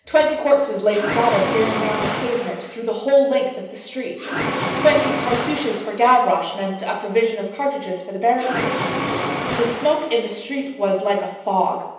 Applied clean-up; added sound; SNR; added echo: none; Mechanisms; 5 dB; reverberation time 0.9 s.